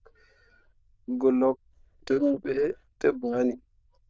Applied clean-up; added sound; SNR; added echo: neural diffusion model UNIVERSE++.